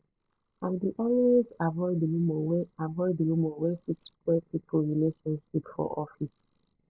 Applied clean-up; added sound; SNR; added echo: neural separator model SepFormer DNS4.